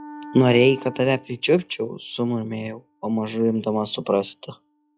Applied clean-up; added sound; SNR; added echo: classical method log-MMSE.